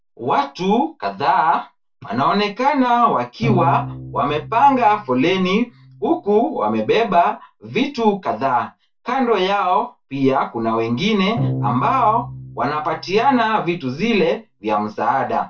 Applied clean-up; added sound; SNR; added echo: none; Bowed string instrument; 11 dB; reverberation time 0.2 s.